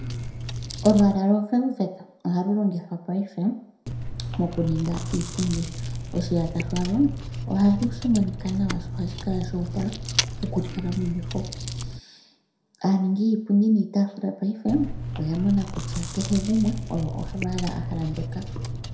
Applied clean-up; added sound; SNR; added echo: none; Chewing, mastication; 7 dB; reverberation time 0.5 s.